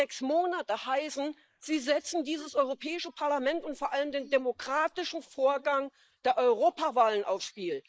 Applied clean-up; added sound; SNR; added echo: neural mask model Resemble Enhance denoiser.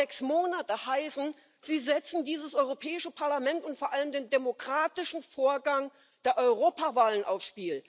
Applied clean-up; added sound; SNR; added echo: none; none; none; none.